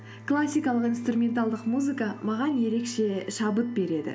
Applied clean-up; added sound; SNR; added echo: none; none; none; none.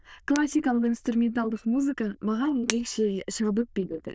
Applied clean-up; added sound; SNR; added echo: neural diffusion model UNIVERSE++.